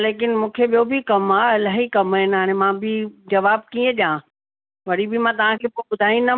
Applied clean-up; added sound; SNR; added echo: none; none; none; none.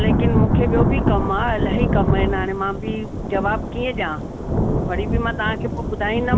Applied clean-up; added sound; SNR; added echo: none; Thunder / Rain; -4 dB; none.